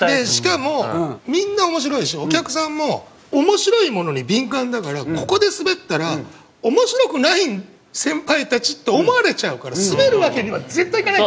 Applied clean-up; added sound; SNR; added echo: none; none; none; none.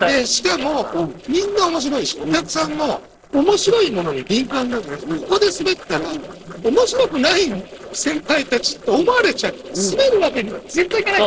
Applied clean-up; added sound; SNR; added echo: neural separator model SepFormer DNS4.